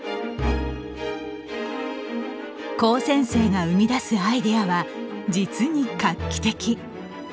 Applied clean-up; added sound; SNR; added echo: none; none; none; none.